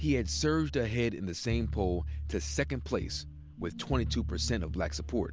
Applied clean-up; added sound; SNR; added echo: none; none; none; none.